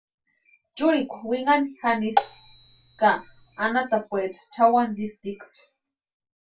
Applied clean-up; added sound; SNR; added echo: none; Marimba, xylophone; 5 dB; reverberation time 0.2 s.